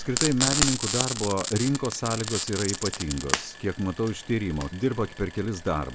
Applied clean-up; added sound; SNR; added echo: none; Frying (food); 3 dB; none.